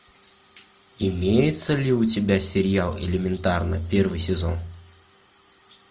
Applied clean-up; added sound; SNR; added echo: none; none; none; none.